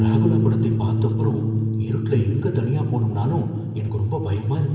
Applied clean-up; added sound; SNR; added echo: none; Bass guitar; 0 dB; reverberation time 1.6 s.